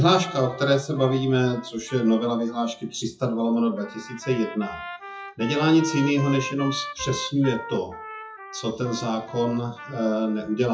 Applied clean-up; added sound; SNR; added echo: classical method WPE with log-MMSE.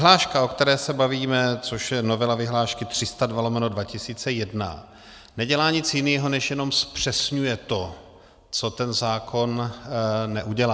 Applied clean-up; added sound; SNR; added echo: none; none; none; none.